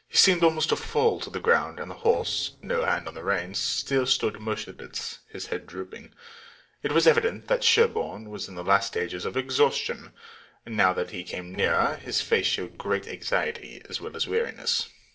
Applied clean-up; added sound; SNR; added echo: neural separator model SepFormer DNS4.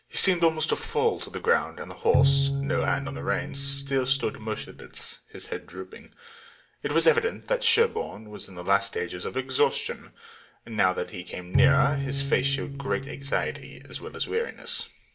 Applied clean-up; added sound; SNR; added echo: none; Bowed string instrument; 1 dB; reverberation time 0.3 s.